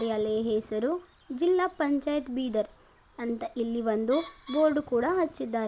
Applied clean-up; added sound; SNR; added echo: none; Bird; 18 dB; none.